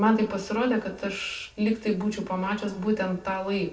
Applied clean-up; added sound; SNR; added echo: none; none; none; reverberation time 0.3 s.